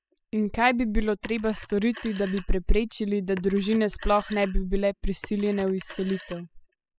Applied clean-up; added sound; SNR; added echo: classical method spectral subtraction.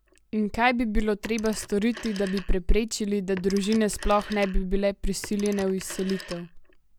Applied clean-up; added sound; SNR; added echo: none; Telephone; 19 dB; none.